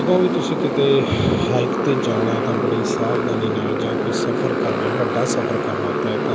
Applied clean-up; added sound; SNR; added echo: none; Motorcycle; -2 dB; none.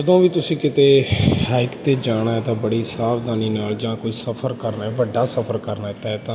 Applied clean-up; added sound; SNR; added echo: none; none; none; none.